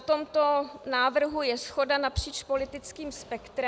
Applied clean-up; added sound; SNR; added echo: none; none; none; none.